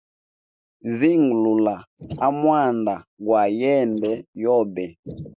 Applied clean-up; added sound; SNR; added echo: neural mask model Resemble Enhance denoiser.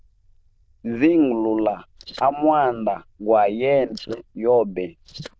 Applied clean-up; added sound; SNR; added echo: neural diffusion model UNIVERSE++.